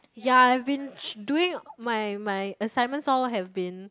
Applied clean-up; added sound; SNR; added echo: none; none; none; none.